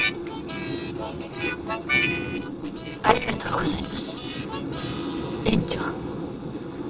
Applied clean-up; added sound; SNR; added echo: neural separator model SepFormer DNS4.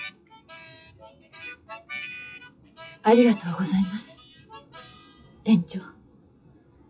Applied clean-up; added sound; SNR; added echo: classical method WPE with log-MMSE.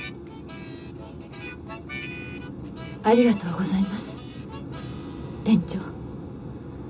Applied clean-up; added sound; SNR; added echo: none; Harmonica; 17 dB; reverberation time 0.2 s.